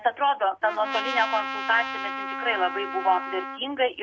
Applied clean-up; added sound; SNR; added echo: none; Trumpet; 6 dB; none.